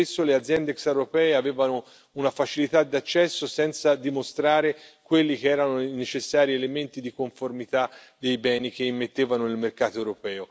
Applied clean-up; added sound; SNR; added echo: none; none; none; none.